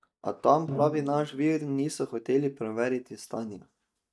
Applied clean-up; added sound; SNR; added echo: neural mask model DeepFilterNet 3.